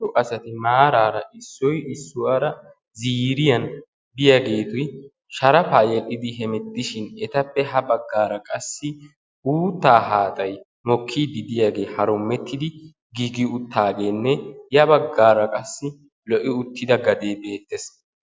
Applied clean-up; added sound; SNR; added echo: none; none; none; none.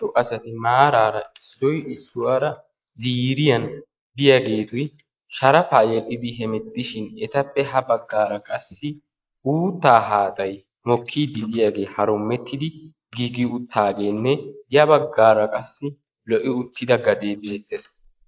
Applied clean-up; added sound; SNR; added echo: neural mask model Resemble Enhance denoiser.